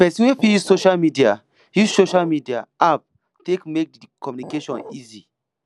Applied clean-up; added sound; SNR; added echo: none; Glass; 19 dB; none.